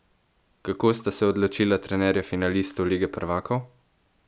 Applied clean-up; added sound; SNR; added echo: none; none; none; none.